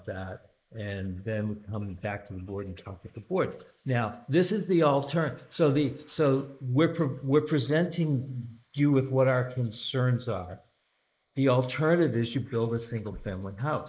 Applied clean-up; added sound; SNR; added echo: neural mask model Resemble Enhance denoiser.